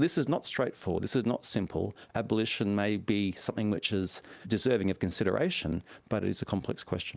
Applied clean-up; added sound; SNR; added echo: none; none; none; none.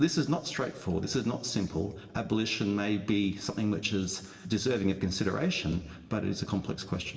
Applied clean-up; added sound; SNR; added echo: none; none; none; reverberation time 1.0 s.